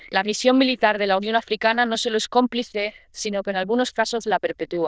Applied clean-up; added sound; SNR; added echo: neural diffusion model UNIVERSE++.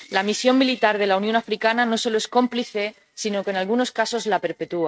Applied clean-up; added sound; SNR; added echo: neural mask model RNNoise.